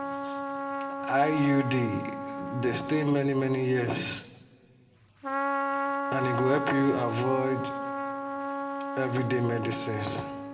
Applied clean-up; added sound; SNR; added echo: none; Trumpet; 4 dB; reverberation time 1.0 s.